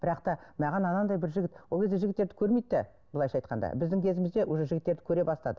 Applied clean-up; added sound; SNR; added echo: none; none; none; none.